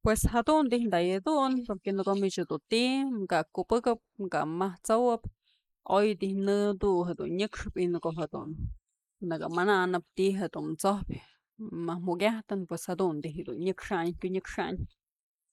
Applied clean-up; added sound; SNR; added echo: neural mask model Resemble Enhance denoiser.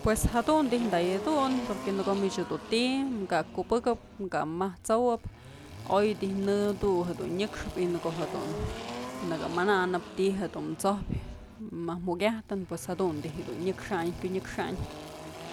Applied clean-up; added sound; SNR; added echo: none; Engine; 12 dB; none.